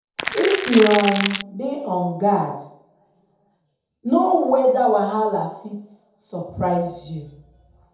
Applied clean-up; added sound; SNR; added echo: none; Crackle; 4 dB; reverberation time 0.8 s.